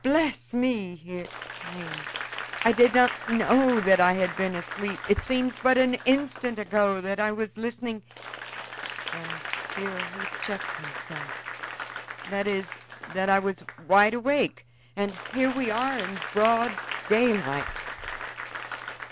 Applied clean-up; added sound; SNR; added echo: none; Applause / Crowd; 10 dB; none.